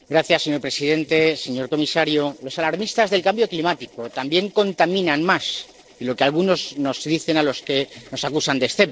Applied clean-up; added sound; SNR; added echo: neural separator model SepFormer DNS4.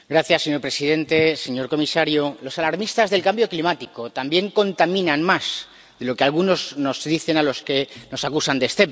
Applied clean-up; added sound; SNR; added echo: none; none; none; none.